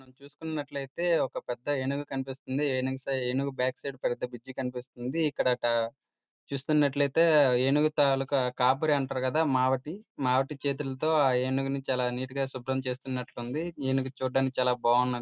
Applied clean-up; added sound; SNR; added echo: none; none; none; none.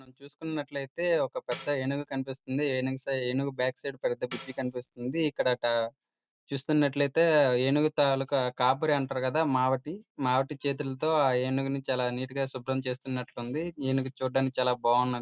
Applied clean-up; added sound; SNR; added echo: none; Tambourine; 2 dB; none.